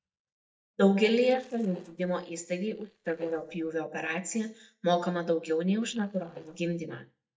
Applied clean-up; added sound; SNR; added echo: neural mask model DeepFilterNet 3.